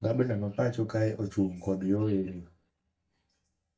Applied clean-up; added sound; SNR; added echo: neural mask model DeepFilterNet 3.